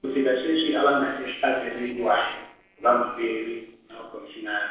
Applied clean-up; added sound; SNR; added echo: neural separator model SepFormer DNS4.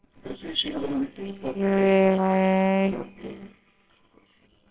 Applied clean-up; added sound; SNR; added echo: neural separator model SepFormer WHAMR!.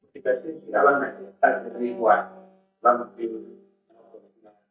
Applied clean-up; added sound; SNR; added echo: neural mask model DeepFilterNet 3.